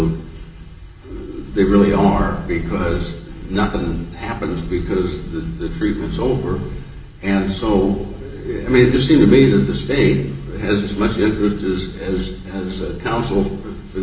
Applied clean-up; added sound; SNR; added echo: none; none; none; reverberation time 1.2 s.